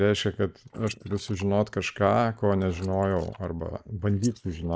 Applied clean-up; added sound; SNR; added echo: neural mask model Resemble Enhance denoiser.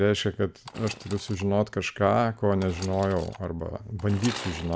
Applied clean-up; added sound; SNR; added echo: none; Sawing / Engine; 17 dB; none.